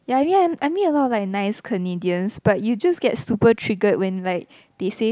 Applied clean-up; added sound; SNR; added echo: none; none; none; none.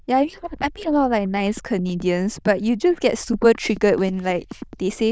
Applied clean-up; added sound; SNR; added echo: neural diffusion model UNIVERSE++.